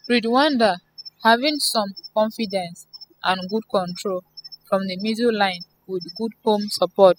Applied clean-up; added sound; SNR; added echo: classical method spectral subtraction.